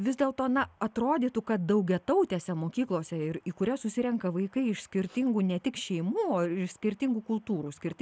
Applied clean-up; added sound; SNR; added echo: none; none; none; none.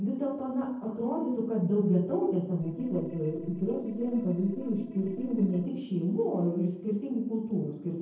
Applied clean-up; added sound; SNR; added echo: neural separator model SepFormer DNS4.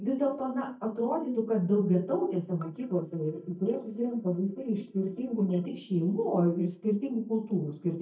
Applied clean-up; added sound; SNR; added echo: neural mask model DeepFilterNet 3.